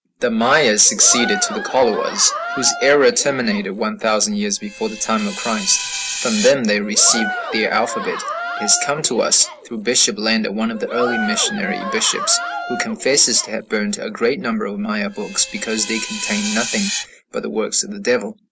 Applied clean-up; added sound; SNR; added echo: none; Screech + Cheering; 8 dB; none.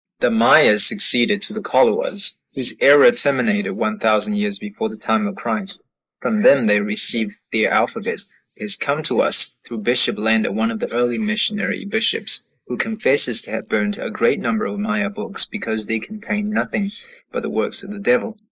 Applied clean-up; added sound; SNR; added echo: neural mask model Resemble Enhance denoiser.